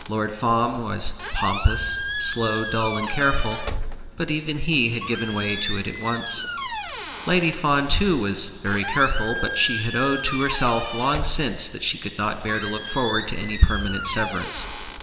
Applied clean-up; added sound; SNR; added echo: none; Squeak; 8 dB; reverberation time 3.0 s.